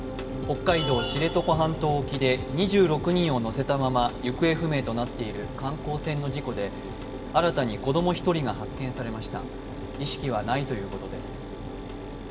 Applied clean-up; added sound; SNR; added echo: none; Mechanisms; 10 dB; reverberation time 2.5 s.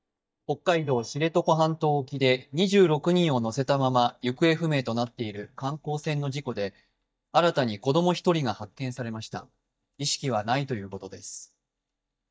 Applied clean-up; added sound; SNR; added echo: neural mask model DeepFilterNet 3.